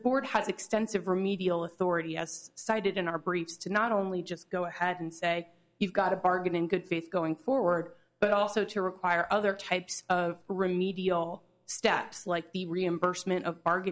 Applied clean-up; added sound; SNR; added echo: none; none; none; none.